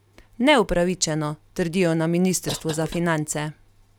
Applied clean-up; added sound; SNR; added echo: none; Cough; 16 dB; none.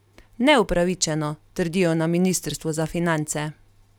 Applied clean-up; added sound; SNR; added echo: none; none; none; none.